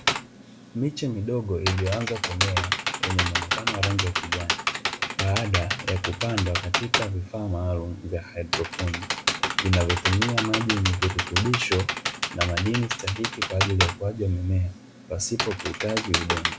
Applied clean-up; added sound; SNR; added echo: none; Computer keyboard; 1 dB; none.